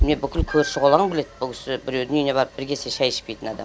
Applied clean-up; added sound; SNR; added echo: none; Meow; 8 dB; none.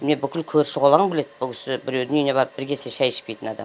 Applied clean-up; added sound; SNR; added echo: none; none; none; none.